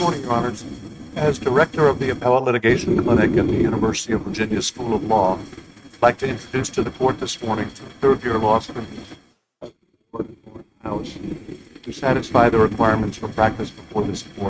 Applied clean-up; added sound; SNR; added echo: neural mask model RNNoise.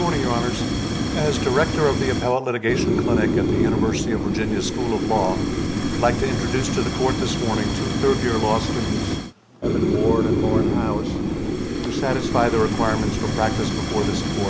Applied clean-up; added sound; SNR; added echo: none; Fire; -2 dB; none.